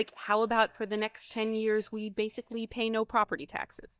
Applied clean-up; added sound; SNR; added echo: neural mask model DeepFilterNet 3.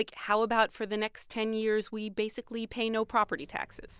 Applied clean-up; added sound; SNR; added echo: none; none; none; none.